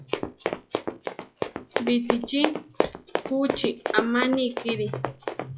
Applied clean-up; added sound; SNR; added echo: classical method log-MMSE.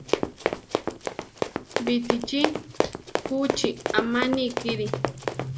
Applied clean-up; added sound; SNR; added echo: none; Run; 0 dB; none.